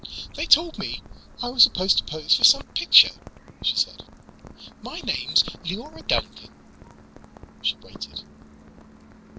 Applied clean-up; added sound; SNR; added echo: none; Rain; 18 dB; none.